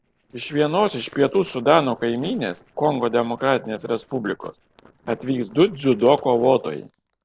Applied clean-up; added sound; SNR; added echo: neural separator model SepFormer DNS4.